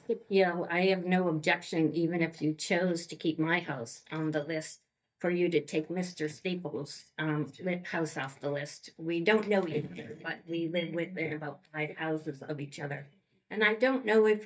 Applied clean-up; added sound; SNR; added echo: neural mask model DeepFilterNet 3.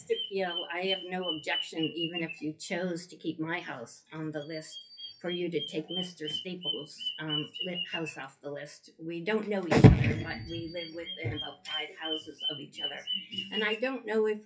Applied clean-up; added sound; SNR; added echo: classical method WPE with log-MMSE.